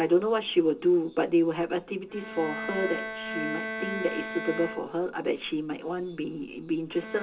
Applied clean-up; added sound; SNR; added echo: none; Bowed string instrument; 10 dB; reverberation time 0.2 s.